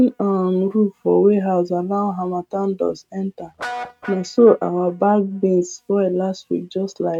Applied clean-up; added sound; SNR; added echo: neural mask model RNNoise.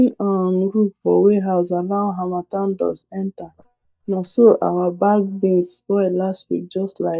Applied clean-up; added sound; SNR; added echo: neural mask model DeepFilterNet 3.